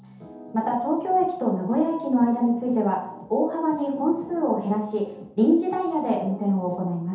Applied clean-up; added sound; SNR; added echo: none; none; none; reverberation time 0.8 s.